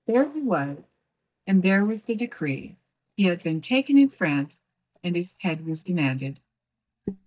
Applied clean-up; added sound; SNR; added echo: neural mask model DeepFilterNet 3.